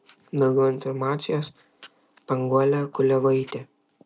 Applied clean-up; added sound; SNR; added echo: none; none; none; none.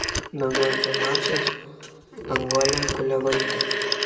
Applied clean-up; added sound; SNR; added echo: none; Telephone; -1 dB; reverberation time 1.4 s.